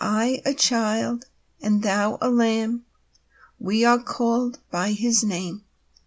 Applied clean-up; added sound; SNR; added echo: none; none; none; none.